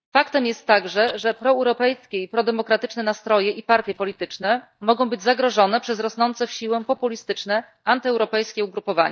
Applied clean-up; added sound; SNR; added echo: neural mask model DeepFilterNet 3.